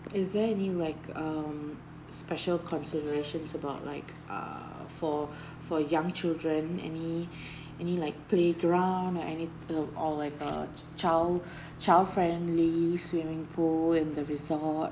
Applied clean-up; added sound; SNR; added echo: none; Bowed string instrument + Guitar; 17 dB; none.